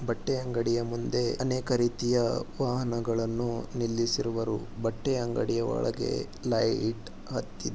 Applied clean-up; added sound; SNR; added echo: none; none; none; none.